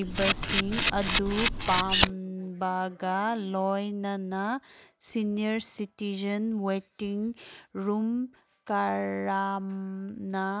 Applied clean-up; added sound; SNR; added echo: none; Camera; -2 dB; none.